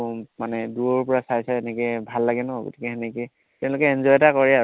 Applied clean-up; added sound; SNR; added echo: none; none; none; none.